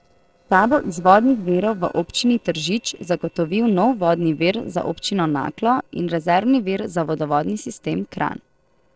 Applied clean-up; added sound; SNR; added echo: neural separator model SepFormer DNS4.